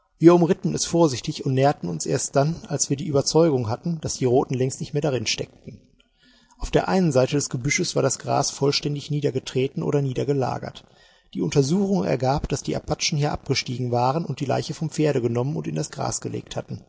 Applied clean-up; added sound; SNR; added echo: none; none; none; none.